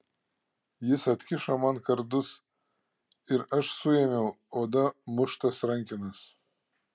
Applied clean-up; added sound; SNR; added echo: none; none; none; none.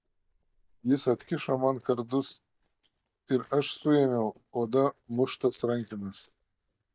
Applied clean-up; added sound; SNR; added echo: neural mask model DeepFilterNet 3.